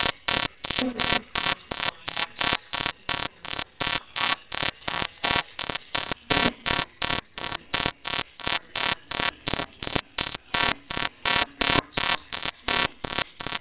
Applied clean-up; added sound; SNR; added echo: neural separator model SepFormer WHAMR!.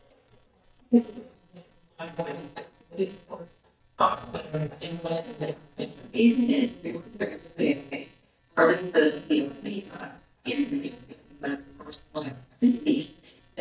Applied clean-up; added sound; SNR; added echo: neural mask model DeepFilterNet 3.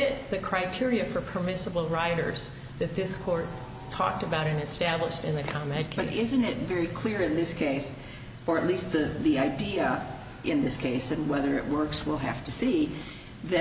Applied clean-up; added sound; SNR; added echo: none; none; none; none.